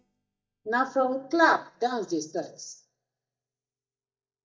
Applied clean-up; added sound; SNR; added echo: neural mask model DeepFilterNet 3.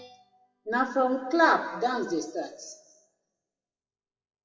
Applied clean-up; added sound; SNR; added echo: classical method WPE with log-MMSE.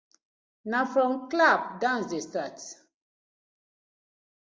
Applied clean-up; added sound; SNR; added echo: none; none; none; none.